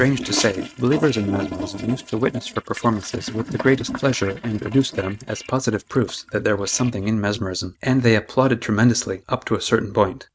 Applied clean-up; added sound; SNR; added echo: neural mask model RNNoise.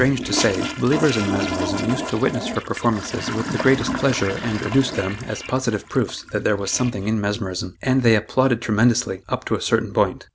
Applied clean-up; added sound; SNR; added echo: none; Toilet flush; 9 dB; none.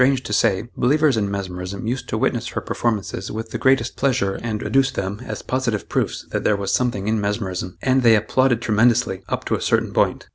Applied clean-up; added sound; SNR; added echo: none; none; none; none.